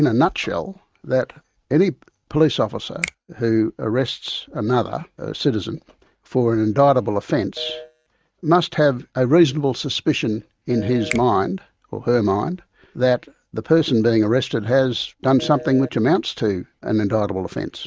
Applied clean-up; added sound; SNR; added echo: neural mask model RNNoise.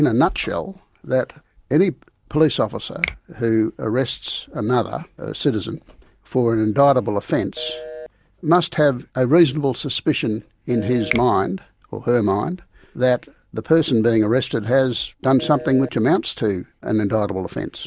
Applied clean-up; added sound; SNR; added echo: none; Telephone + Finger snapping; 13 dB; none.